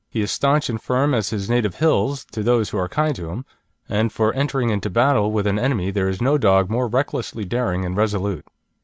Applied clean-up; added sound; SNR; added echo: none; none; none; none.